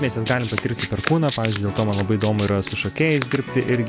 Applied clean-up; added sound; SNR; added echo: none; Domestic sounds, home sounds; 12 dB; none.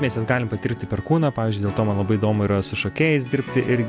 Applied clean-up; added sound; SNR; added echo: none; none; none; none.